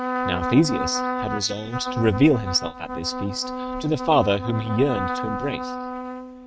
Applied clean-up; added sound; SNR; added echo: neural mask model RNNoise.